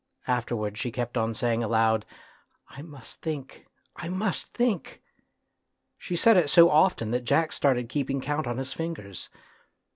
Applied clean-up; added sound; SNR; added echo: none; none; none; none.